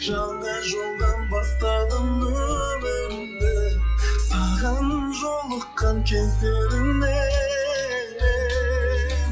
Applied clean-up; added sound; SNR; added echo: classical method log-MMSE.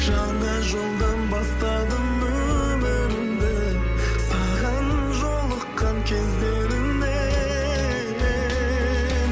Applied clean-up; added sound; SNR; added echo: none; Wind instrument, woodwind instrument; 14 dB; none.